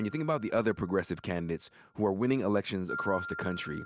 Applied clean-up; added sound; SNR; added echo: none; Glockenspiel; 13 dB; none.